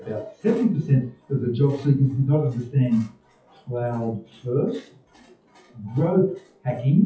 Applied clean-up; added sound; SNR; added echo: classical method WPE with log-MMSE.